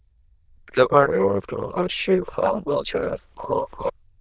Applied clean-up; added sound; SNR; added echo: neural diffusion model UNIVERSE++.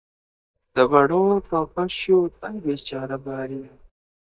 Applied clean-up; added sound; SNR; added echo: neural mask model DeepFilterNet 3.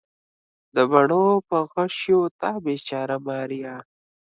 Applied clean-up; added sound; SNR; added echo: none; none; none; none.